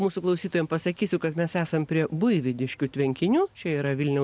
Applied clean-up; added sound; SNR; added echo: none; none; none; none.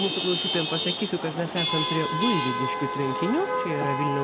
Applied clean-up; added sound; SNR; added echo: none; Chatter / Traffic noise, roadway noise / Vehicle horn, car horn, honking / Engine; 0 dB; none.